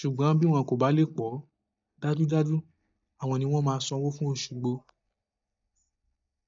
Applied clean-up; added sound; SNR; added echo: neural mask model DeepFilterNet 3.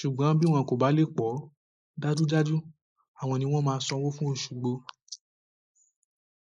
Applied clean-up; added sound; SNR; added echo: neural mask model Resemble Enhance denoiser.